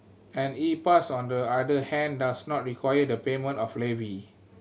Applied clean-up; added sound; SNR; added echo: none; none; none; none.